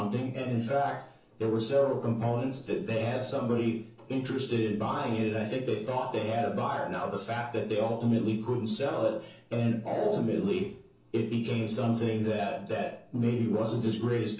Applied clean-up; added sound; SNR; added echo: none; none; none; reverberation time 0.8 s.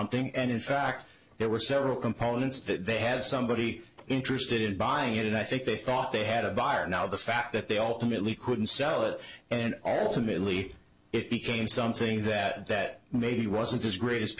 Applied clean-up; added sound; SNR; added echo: none; none; none; none.